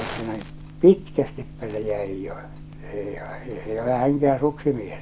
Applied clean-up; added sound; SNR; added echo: none; Fire; 16 dB; none.